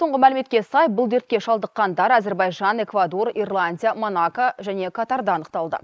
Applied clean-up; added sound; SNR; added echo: neural mask model Resemble Enhance denoiser.